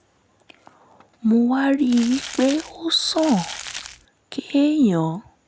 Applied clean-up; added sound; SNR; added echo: none; Crumpling, crinkling; 12 dB; none.